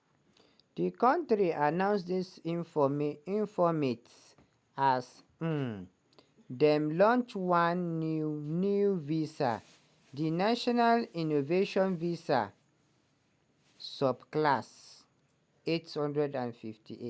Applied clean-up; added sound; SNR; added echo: none; none; none; none.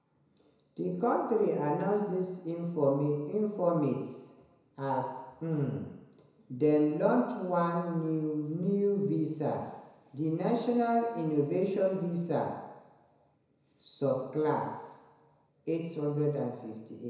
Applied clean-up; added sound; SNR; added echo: none; none; none; reverberation time 1.0 s.